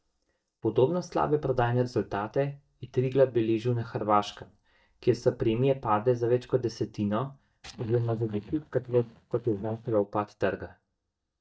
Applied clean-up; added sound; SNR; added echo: neural mask model DeepFilterNet 3.